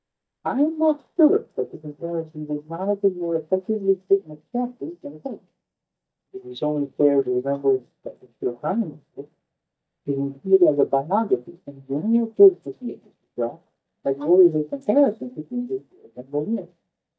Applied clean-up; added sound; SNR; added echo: neural mask model DeepFilterNet 3.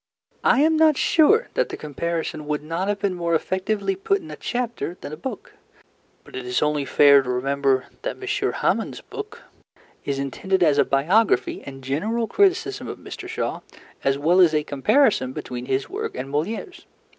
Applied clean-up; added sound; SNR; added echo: none; none; none; none.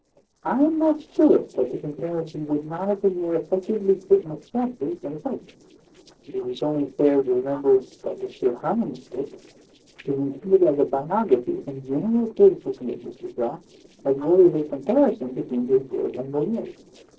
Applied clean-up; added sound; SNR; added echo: neural separator model SepFormer DNS4.